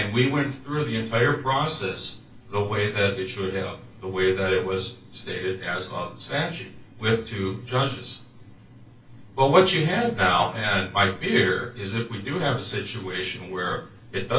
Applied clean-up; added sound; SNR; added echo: none; none; none; reverberation time 0.2 s.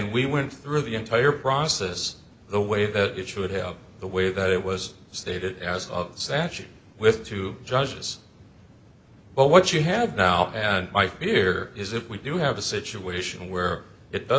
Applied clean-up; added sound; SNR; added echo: none; none; none; none.